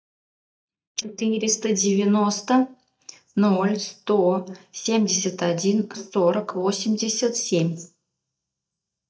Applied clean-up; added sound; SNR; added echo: neural mask model DeepFilterNet 3.